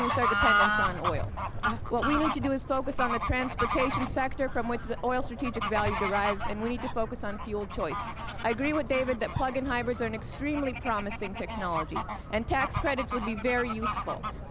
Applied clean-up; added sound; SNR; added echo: none; Bird / Fowl; 1 dB; none.